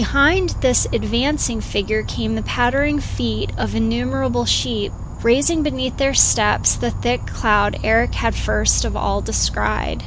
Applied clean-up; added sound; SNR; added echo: none; Insect; 5 dB; none.